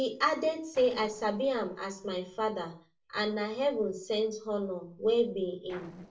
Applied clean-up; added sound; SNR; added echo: neural separator model SepFormer DNS4.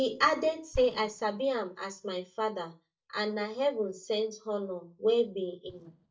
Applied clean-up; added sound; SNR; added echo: neural mask model DeepFilterNet 3.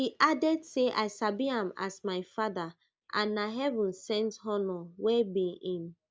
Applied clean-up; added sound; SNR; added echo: none; none; none; none.